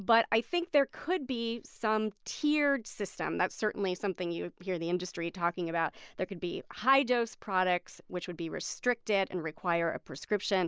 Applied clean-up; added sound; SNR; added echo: none; none; none; none.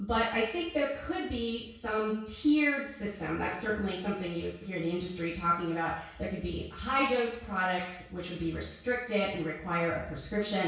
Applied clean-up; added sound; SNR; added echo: none; none; none; reverberation time 0.6 s.